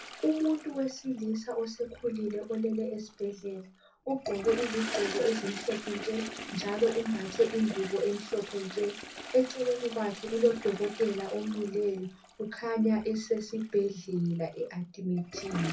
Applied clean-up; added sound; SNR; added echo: none; Toilet flush; 12 dB; reverberation time 0.3 s.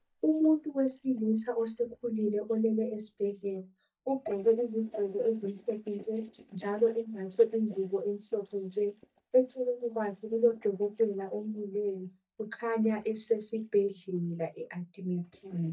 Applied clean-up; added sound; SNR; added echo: neural mask model DeepFilterNet 3.